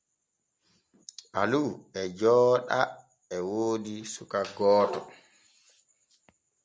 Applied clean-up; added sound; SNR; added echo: none; none; none; none.